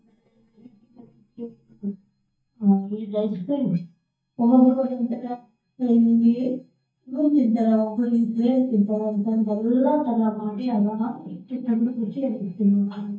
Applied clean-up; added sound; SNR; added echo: neural mask model DeepFilterNet 3.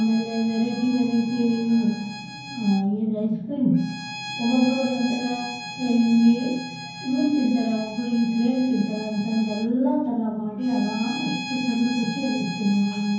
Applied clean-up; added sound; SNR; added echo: none; Bowed string instrument; 13 dB; reverberation time 0.9 s.